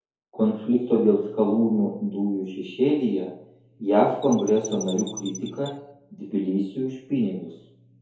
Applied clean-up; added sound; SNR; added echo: none; Chirp, tweet; 15 dB; reverberation time 2.3 s.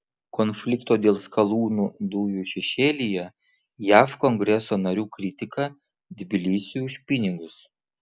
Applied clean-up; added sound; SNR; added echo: none; none; none; none.